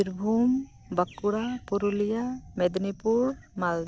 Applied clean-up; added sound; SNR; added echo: none; none; none; none.